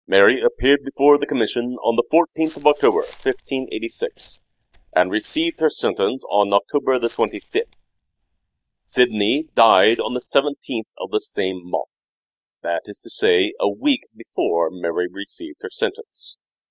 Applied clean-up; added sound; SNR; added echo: neural mask model DeepFilterNet 3.